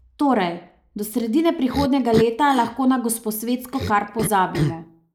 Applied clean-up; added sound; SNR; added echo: neural mask model Resemble Enhance denoiser.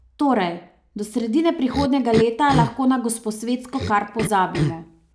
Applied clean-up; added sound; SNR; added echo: none; Cough; 6 dB; none.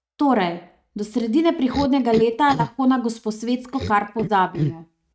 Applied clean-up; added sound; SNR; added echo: neural mask model RNNoise.